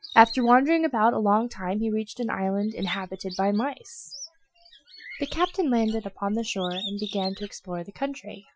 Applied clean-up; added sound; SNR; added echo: classical method Wiener filter.